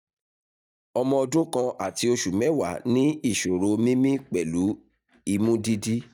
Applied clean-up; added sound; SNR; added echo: neural mask model DeepFilterNet 3.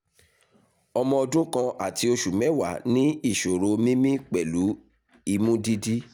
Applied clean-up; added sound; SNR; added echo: none; none; none; none.